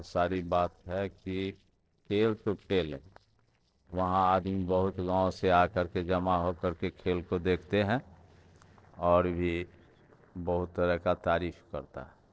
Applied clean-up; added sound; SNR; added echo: neural separator model SepFormer DNS4.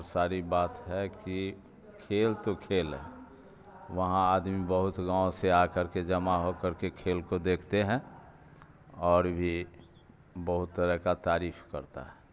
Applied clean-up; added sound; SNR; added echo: none; none; none; none.